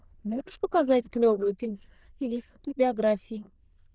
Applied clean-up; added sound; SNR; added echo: neural diffusion model UNIVERSE++.